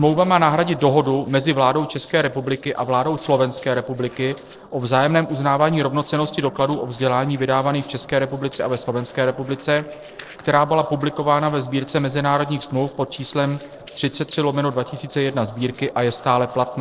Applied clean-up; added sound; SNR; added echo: neural separator model SepFormer DNS4.